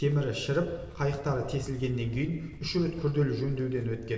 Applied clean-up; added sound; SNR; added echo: none; Run; 18 dB; reverberation time 1.4 s.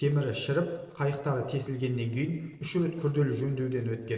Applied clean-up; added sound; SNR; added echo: neural separator model SepFormer DNS4.